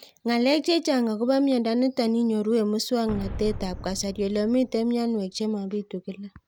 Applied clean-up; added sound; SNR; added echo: none; Boom; 13 dB; none.